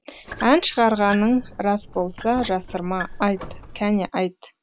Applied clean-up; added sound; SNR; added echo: none; Squeak; 14 dB; none.